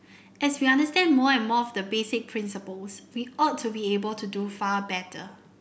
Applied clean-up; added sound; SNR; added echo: none; none; none; none.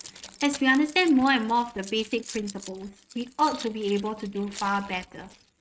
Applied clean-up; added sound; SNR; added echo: neural mask model RNNoise.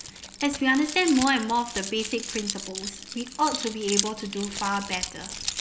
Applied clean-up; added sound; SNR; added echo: none; Keys jangling; 7 dB; none.